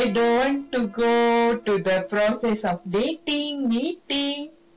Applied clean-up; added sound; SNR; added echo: neural separator model SepFormer DNS4.